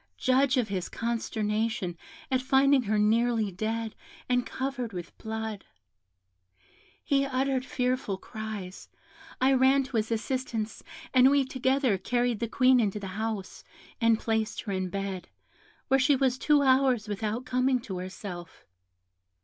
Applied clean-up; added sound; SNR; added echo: none; none; none; none.